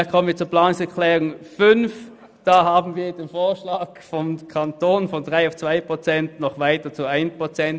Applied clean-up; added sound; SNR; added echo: none; none; none; none.